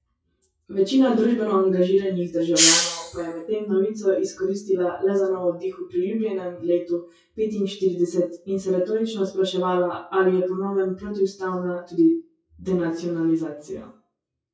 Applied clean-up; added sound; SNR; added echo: classical method WPE with log-MMSE.